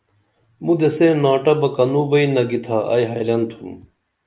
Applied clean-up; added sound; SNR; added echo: none; none; none; none.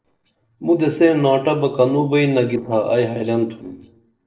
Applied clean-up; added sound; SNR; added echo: neural separator model SepFormer DNS4.